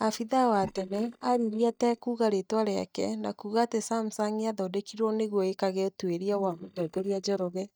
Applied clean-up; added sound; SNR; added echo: neural mask model DeepFilterNet 3.